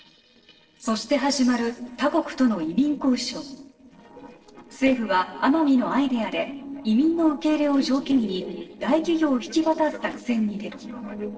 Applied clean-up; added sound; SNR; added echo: neural separator model SepFormer DNS4.